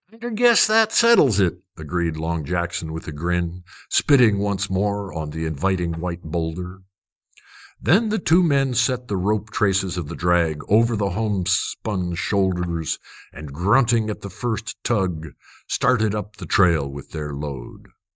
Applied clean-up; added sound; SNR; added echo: neural mask model DeepFilterNet 3.